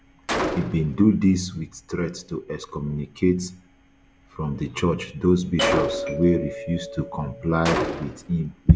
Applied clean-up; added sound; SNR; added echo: none; Gunshot, gunfire + Doorbell; 8 dB; none.